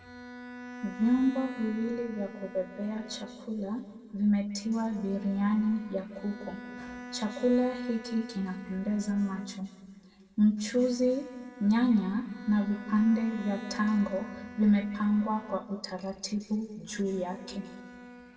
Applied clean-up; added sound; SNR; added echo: none; Bowed string instrument; 16 dB; reverberation time 1.4 s.